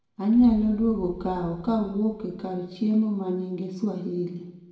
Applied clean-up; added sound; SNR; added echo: none; Boom; 19 dB; reverberation time 0.9 s.